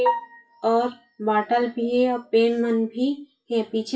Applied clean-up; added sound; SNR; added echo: classical method WPE with log-MMSE.